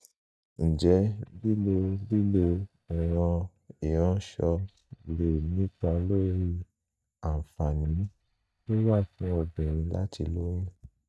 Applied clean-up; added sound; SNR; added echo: neural mask model DeepFilterNet 3.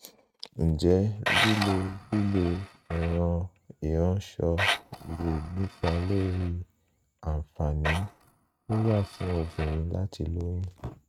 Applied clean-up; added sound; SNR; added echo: neural mask model RNNoise.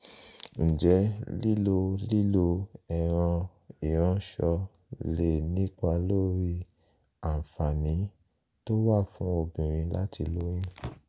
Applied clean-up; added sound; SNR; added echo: none; none; none; none.